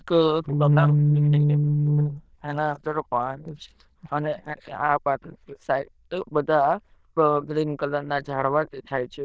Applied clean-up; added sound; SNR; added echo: neural diffusion model UNIVERSE++.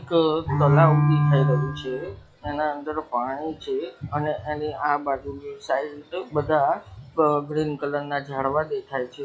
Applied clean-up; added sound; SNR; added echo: classical method log-MMSE.